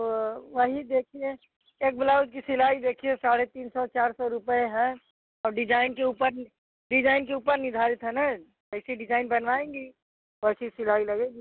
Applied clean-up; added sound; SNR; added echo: none; none; none; none.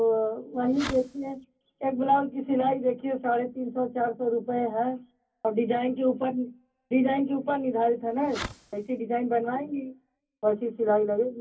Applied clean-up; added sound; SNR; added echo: none; Fireworks; 13 dB; reverberation time 0.3 s.